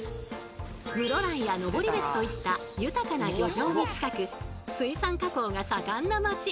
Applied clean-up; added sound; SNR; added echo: none; none; none; none.